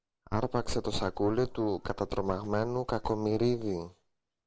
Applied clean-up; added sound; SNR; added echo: none; none; none; none.